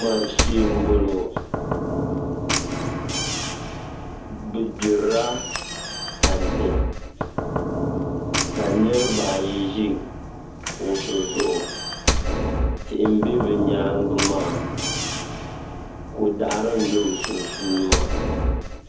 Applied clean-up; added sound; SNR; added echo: none; Knock / Slam; 0 dB; reverberation time 0.7 s.